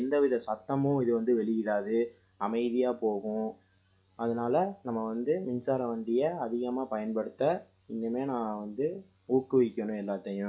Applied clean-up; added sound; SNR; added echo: classical method log-MMSE.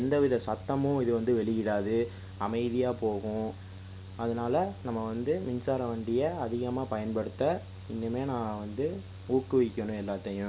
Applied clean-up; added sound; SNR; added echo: none; Mechanical fan; 14 dB; none.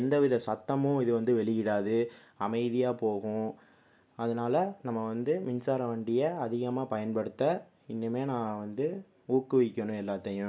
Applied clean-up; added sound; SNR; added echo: none; none; none; none.